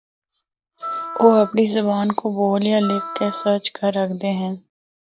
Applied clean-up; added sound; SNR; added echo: none; Wind instrument, woodwind instrument; 13 dB; none.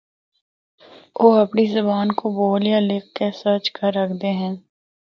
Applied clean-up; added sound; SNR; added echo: none; none; none; none.